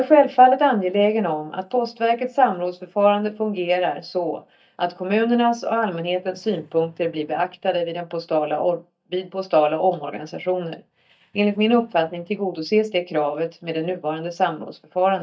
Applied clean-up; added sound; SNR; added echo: neural mask model DeepFilterNet 3.